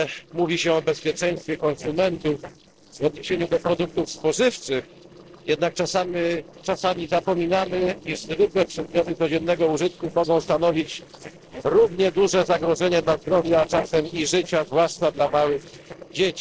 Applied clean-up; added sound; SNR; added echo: neural separator model SepFormer DNS4.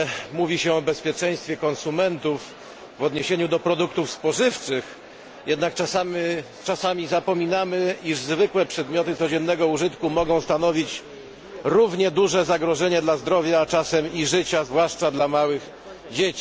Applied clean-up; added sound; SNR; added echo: none; none; none; none.